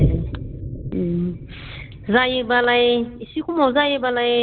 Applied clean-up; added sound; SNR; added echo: none; Boom; 8 dB; none.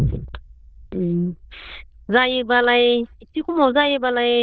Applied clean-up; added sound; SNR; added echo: neural diffusion model UNIVERSE++.